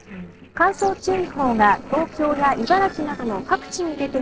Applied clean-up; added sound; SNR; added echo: neural separator model SepFormer DNS4.